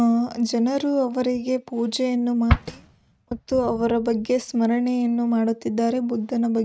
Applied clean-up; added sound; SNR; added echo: neural mask model RNNoise.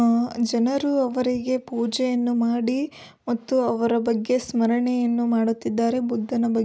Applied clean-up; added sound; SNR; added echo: none; none; none; none.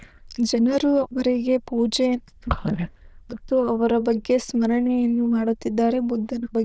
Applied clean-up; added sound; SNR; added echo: neural diffusion model UNIVERSE++.